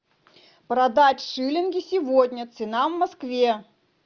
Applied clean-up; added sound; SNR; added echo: none; none; none; none.